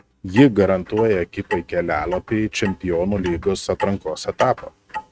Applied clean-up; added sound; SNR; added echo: neural mask model RNNoise.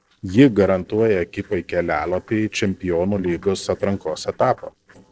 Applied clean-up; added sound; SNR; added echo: neural separator model SepFormer DNS4.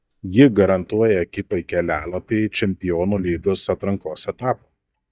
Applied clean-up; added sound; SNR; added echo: neural mask model DeepFilterNet 3.